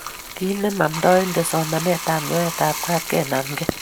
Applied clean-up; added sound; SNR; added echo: none; Bathtub (filling or washing); 9 dB; none.